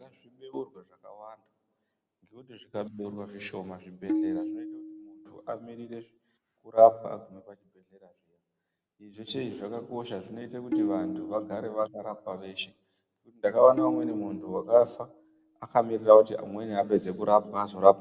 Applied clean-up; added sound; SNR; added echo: none; Tabla; 6 dB; none.